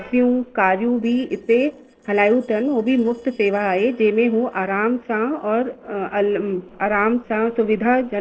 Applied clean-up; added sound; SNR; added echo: neural separator model SepFormer DNS4.